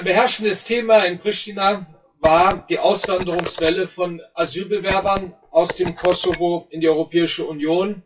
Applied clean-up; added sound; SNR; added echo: classical method WPE with log-MMSE.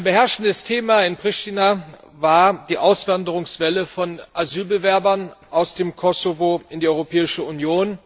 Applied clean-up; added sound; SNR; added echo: none; none; none; none.